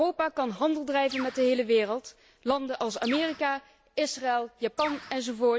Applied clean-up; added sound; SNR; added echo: none; Bird; 11 dB; none.